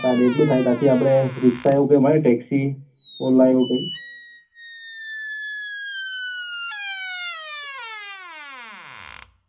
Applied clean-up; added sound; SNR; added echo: none; Squeak; 11 dB; reverberation time 0.3 s.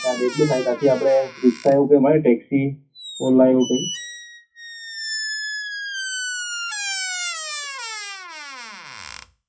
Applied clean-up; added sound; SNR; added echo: classical method WPE with log-MMSE.